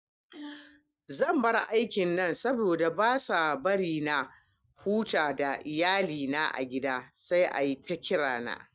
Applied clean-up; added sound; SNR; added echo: neural mask model RNNoise.